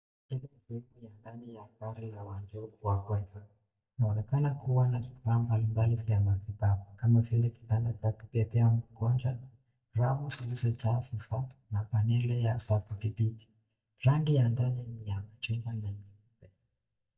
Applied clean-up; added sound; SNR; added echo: neural mask model DeepFilterNet 3.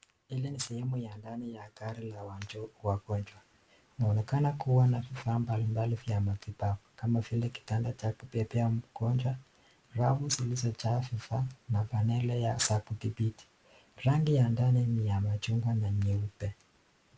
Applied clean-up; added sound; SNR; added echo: none; none; none; none.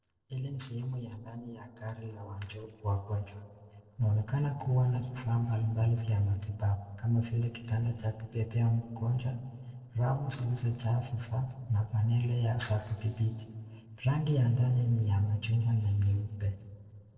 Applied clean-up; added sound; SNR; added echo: neural separator model SepFormer DNS4.